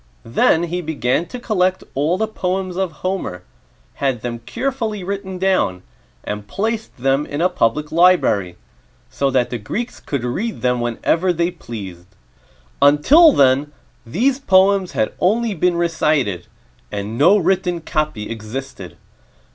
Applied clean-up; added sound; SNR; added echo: none; none; none; none.